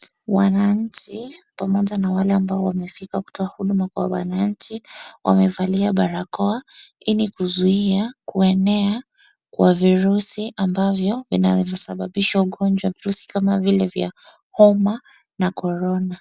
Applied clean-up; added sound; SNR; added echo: none; none; none; none.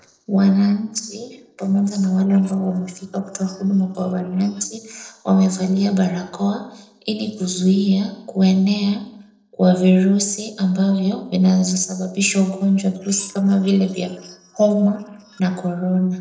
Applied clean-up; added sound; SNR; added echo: neural separator model SepFormer DNS4.